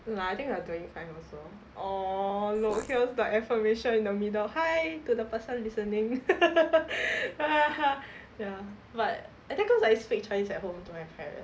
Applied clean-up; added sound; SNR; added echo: none; Fart; 12 dB; none.